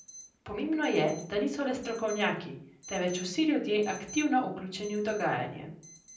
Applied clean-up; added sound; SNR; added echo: none; Alarm; 20 dB; reverberation time 0.6 s.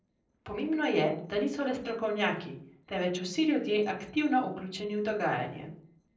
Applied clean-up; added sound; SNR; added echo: neural separator model SepFormer DNS4.